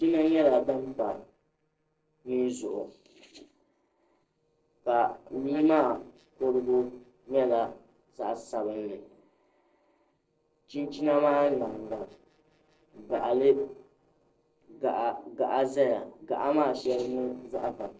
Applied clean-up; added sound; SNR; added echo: neural separator model SepFormer DNS4.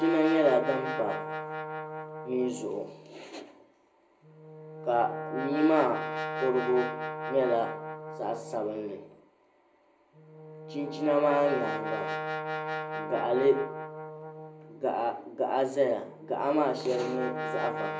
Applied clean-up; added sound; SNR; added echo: none; Brass instrument; 7 dB; reverberation time 0.5 s.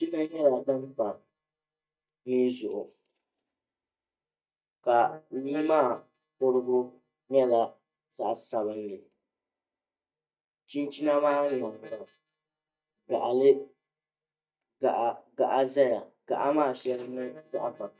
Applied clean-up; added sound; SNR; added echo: neural mask model DeepFilterNet 3.